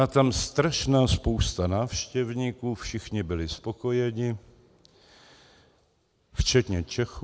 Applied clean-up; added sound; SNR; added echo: none; none; none; none.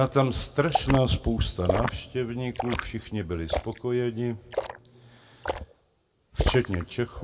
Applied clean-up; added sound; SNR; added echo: none; Liquid; 6 dB; reverberation time 1.8 s.